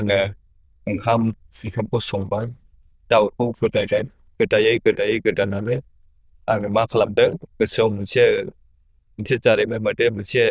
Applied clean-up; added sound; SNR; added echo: neural diffusion model UNIVERSE++.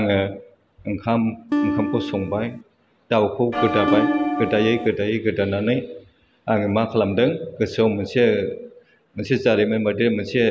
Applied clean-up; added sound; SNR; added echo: none; Acoustic guitar + Bell; 2 dB; none.